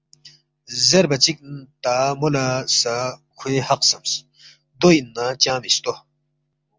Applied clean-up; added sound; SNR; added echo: none; none; none; none.